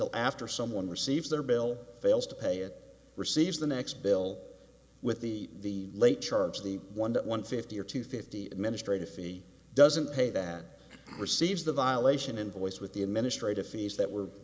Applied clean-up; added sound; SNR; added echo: none; none; none; none.